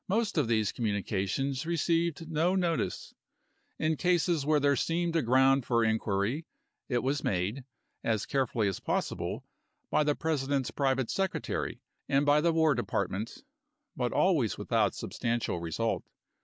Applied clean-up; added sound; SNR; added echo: none; none; none; none.